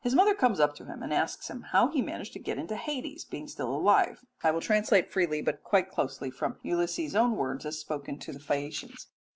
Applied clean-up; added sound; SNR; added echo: none; none; none; none.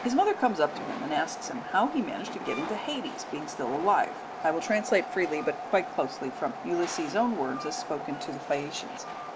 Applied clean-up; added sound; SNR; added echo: none; Train; 8 dB; none.